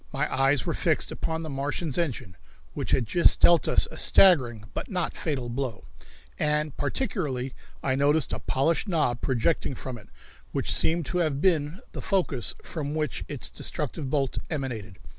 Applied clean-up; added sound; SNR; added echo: none; none; none; none.